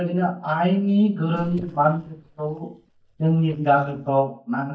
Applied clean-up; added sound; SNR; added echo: neural mask model DeepFilterNet 3.